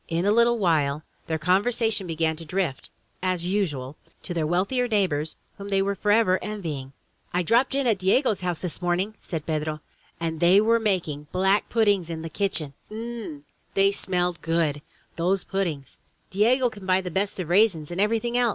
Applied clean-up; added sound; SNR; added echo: none; none; none; none.